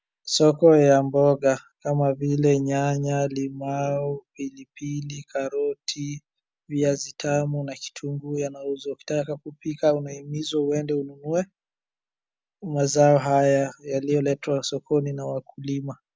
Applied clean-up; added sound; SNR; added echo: none; none; none; none.